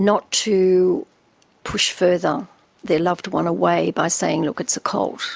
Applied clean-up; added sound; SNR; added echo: none; none; none; none.